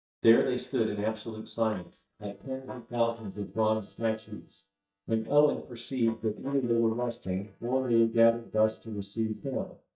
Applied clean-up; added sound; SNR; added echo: neural mask model DeepFilterNet 3.